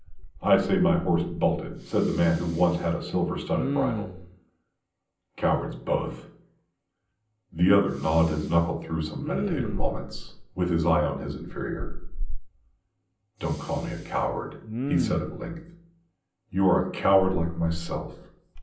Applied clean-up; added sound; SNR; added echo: none; Respiratory sounds; 7 dB; reverberation time 0.6 s.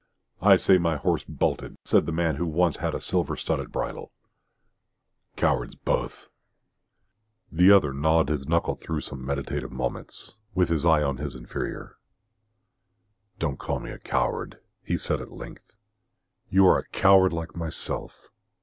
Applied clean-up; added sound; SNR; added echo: none; none; none; none.